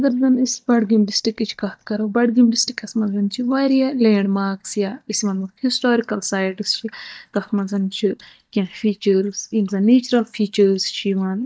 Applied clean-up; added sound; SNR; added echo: neural mask model DeepFilterNet 3.